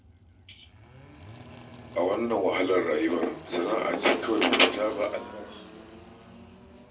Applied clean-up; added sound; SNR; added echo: none; Engine; 15 dB; reverberation time 0.2 s.